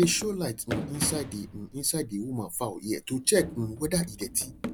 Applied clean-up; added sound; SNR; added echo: none; Run; 10 dB; none.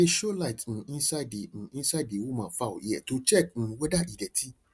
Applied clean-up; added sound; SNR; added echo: none; none; none; none.